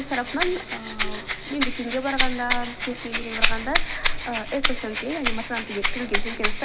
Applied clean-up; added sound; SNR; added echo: none; Rattle (instrument); -4 dB; none.